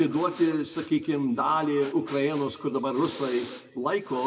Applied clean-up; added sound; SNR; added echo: none; Breathing; 18 dB; reverberation time 1.9 s.